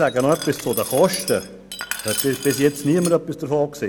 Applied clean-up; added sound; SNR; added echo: none; Glass; 11 dB; none.